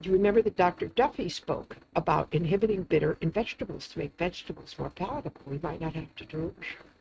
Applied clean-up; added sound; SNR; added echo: neural mask model RNNoise.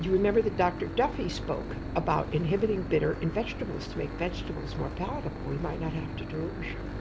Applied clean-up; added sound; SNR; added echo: none; Engine / Boat, Water vehicle; 6 dB; none.